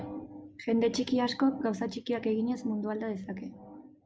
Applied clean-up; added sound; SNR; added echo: none; none; none; none.